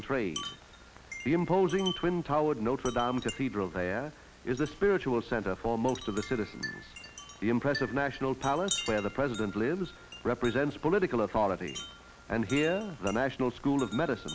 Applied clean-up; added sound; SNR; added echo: none; Wind chime; 14 dB; none.